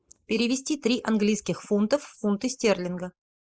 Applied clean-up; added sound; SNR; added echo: neural mask model Resemble Enhance denoiser.